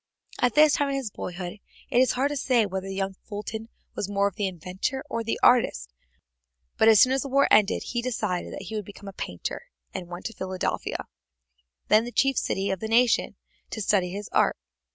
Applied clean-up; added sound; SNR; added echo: none; none; none; none.